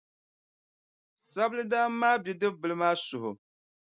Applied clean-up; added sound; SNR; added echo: none; none; none; none.